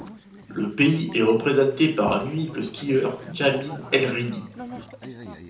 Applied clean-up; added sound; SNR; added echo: none; Boat, Water vehicle; 16 dB; reverberation time 0.5 s.